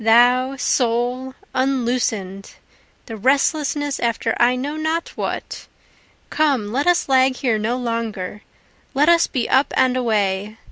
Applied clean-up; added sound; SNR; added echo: none; none; none; none.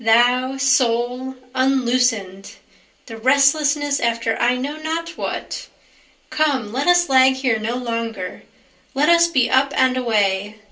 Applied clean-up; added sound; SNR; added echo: none; none; none; reverberation time 0.3 s.